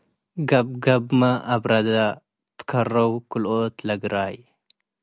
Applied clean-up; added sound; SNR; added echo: none; none; none; none.